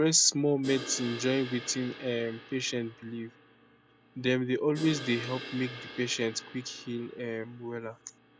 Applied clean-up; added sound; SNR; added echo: none; Crash cymbal; 14 dB; none.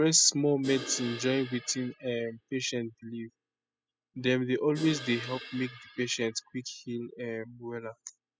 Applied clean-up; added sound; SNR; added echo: classical method spectral subtraction.